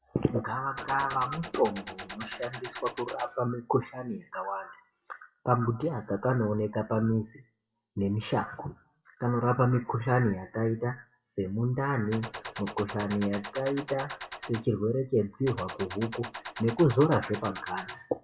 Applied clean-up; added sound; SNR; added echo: classical method WPE with log-MMSE.